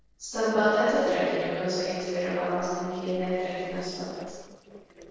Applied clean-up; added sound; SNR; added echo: neural separator model SepFormer DNS4.